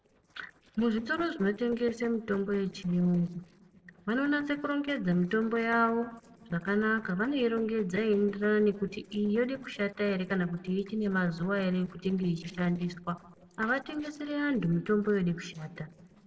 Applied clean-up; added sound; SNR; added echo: neural separator model SepFormer DNS4.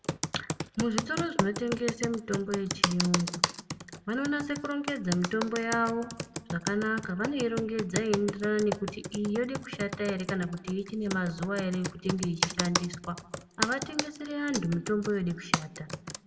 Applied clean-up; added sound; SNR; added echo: none; Computer keyboard; 4 dB; reverberation time 0.5 s.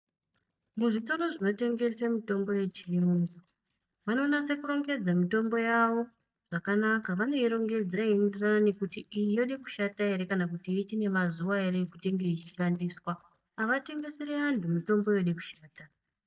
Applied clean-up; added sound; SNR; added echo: neural mask model DeepFilterNet 3.